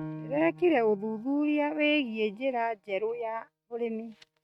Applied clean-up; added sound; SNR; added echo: neural mask model RNNoise.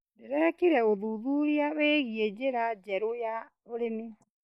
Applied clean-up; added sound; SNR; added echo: neural mask model Resemble Enhance denoiser.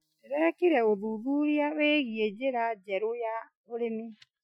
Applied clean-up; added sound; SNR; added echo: classical method Wiener filter.